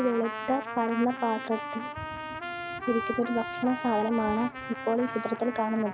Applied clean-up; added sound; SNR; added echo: none; Trumpet; 7 dB; none.